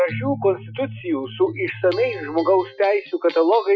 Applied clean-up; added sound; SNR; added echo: classical method Wiener filter.